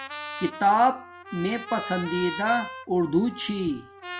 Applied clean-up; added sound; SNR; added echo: none; Trumpet; 12 dB; none.